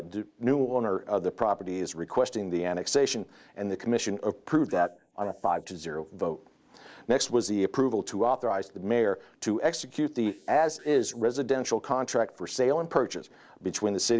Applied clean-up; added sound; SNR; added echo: neural mask model Resemble Enhance denoiser.